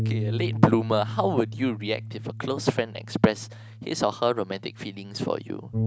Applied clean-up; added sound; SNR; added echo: none; Bass guitar; 6 dB; none.